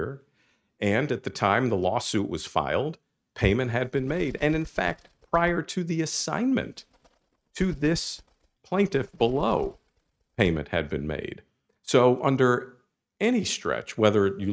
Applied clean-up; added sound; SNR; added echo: neural mask model RNNoise.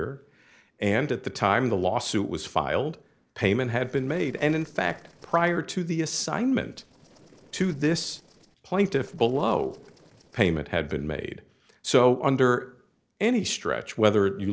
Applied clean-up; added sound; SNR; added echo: neural separator model SepFormer DNS4.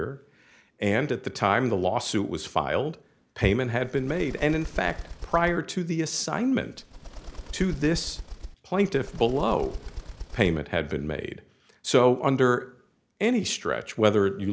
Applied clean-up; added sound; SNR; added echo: none; Bird; 11 dB; none.